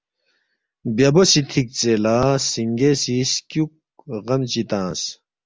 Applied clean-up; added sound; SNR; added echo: none; none; none; none.